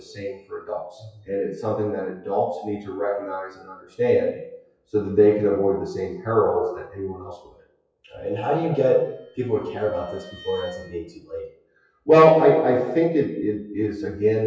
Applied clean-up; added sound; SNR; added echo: classical method WPE with log-MMSE.